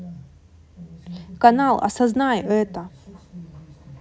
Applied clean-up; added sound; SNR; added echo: none; none; none; none.